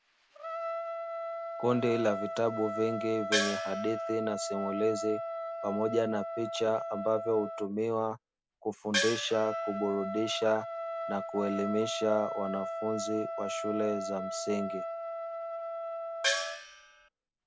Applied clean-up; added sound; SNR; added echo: none; Trumpet + Gong; 3 dB; none.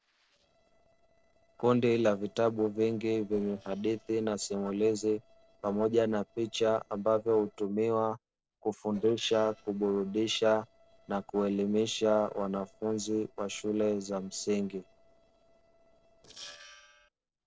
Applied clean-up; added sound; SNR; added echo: neural separator model SepFormer DNS4.